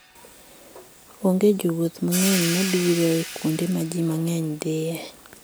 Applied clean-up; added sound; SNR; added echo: none; Hi-hat; 10 dB; none.